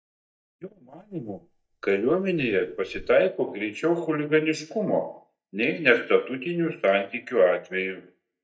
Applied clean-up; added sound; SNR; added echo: neural mask model DeepFilterNet 3.